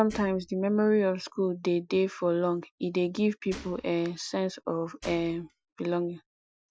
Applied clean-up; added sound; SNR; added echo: classical method Wiener filter.